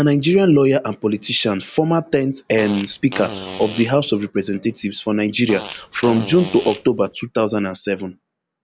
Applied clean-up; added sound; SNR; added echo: none; Fart; 13 dB; none.